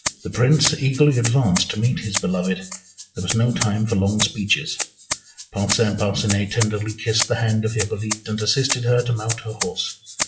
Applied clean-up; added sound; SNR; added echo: classical method WPE with log-MMSE.